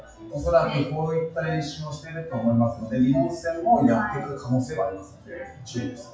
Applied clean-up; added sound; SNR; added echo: classical method WPE with log-MMSE.